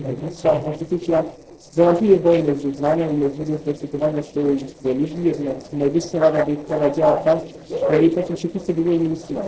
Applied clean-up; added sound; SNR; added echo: neural separator model SepFormer DNS4.